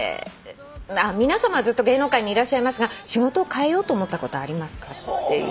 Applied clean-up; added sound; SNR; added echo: none; none; none; none.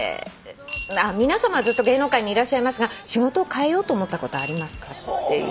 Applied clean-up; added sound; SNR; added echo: none; Coin (dropping) / Glass; 15 dB; none.